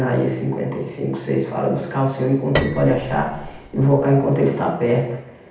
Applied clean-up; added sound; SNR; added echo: none; Piano; 8 dB; reverberation time 0.8 s.